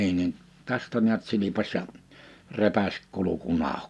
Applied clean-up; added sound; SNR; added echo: none; none; none; none.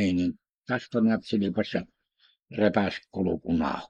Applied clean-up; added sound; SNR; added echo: neural mask model Resemble Enhance denoiser.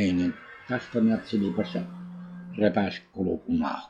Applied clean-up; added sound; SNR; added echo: classical method log-MMSE.